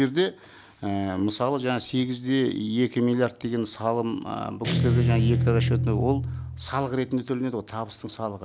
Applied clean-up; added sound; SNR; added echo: none; Guitar; -1 dB; none.